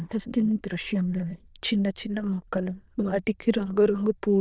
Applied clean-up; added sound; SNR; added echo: neural diffusion model UNIVERSE++.